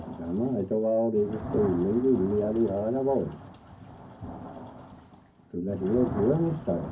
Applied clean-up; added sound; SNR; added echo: none; Thunder / Rain; 12 dB; reverberation time 0.3 s.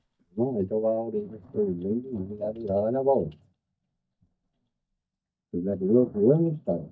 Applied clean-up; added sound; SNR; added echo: neural mask model DeepFilterNet 3.